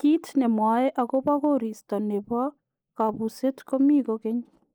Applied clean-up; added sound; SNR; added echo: neural mask model Resemble Enhance denoiser.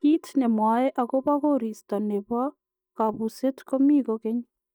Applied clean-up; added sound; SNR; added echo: neural mask model DeepFilterNet 3.